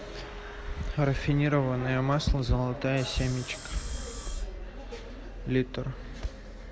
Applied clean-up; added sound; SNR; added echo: none; Sawing; 19 dB; none.